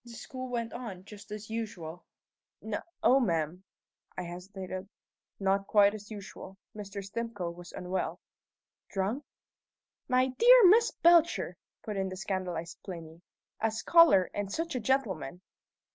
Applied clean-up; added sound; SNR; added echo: none; none; none; none.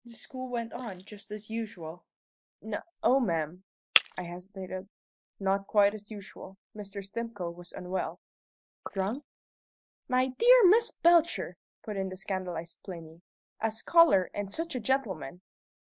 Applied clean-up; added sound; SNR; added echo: neural mask model Resemble Enhance denoiser.